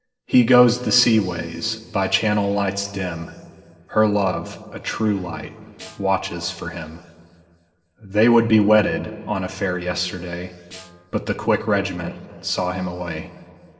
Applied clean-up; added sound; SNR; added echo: neural separator model SepFormer DNS4.